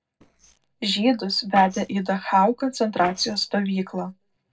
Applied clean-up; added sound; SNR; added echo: neural separator model SepFormer DNS4.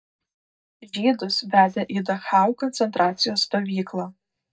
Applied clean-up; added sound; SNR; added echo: neural mask model DeepFilterNet 3.